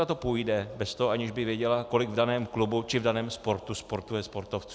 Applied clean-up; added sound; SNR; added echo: none; none; none; none.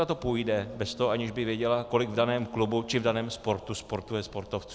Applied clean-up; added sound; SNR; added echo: none; Telephone; 19 dB; none.